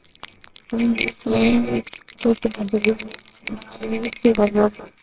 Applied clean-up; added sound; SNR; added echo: neural separator model SepFormer WHAMR!.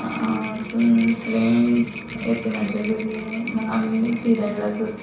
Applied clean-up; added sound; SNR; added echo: none; Rattle; 16 dB; reverberation time 0.6 s.